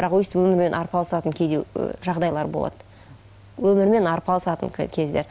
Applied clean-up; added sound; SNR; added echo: none; none; none; none.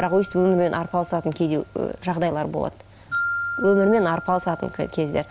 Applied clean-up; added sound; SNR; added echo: none; Glockenspiel; 11 dB; none.